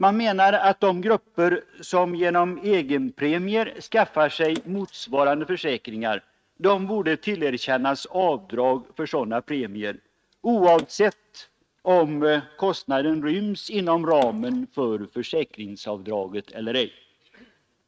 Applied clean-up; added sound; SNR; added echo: neural mask model RNNoise.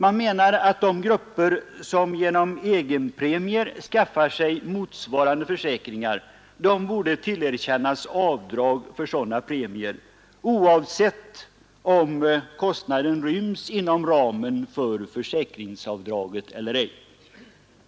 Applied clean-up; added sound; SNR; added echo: none; none; none; none.